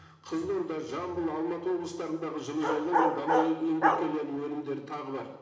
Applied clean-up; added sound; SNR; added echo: none; Bark; -1 dB; reverberation time 1.1 s.